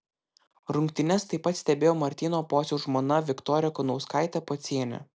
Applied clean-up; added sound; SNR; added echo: none; none; none; none.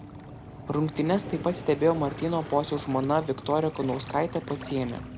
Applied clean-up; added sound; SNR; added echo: none; Waves, surf; 12 dB; none.